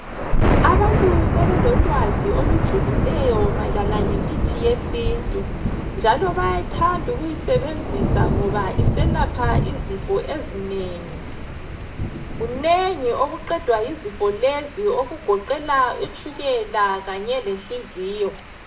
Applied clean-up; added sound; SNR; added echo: none; Thunder / Rain; -1 dB; reverberation time 0.4 s.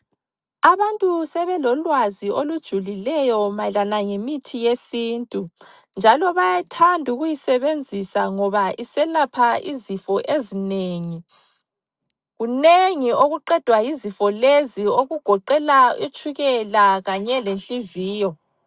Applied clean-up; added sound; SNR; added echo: none; none; none; none.